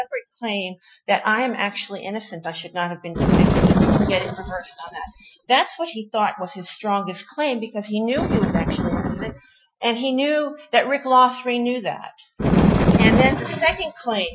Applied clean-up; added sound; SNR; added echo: classical method Wiener filter.